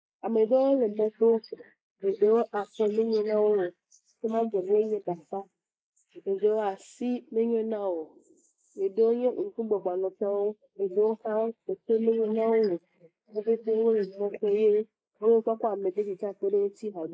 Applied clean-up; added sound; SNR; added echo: neural mask model Resemble Enhance denoiser.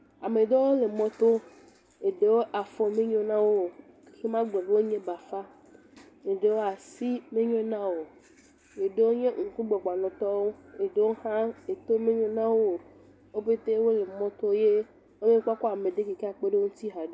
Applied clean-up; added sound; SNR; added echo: none; none; none; none.